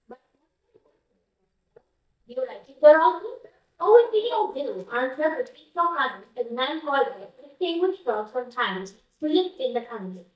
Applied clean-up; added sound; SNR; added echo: neural mask model DeepFilterNet 3.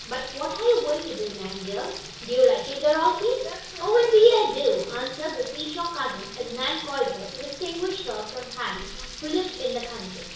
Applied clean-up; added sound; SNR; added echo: none; Frying (food); 14 dB; reverberation time 0.6 s.